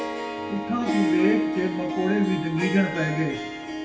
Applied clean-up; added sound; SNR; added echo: none; Harp; 1 dB; reverberation time 0.7 s.